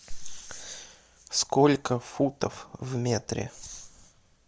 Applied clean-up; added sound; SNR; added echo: none; none; none; none.